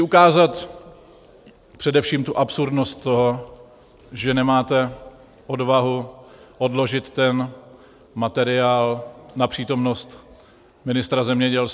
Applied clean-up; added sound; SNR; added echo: none; none; none; none.